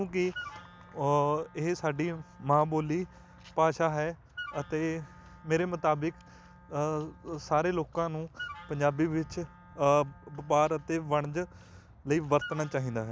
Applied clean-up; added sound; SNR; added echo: none; Wind instrument, woodwind instrument; 19 dB; none.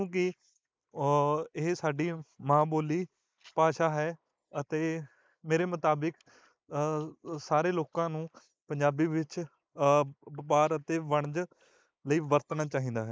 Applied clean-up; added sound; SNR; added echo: neural mask model Resemble Enhance denoiser.